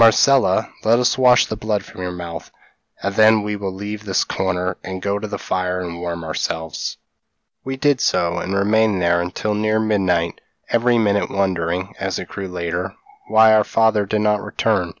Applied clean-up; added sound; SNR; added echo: none; none; none; none.